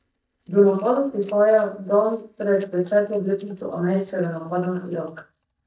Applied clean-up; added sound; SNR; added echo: neural mask model DeepFilterNet 3.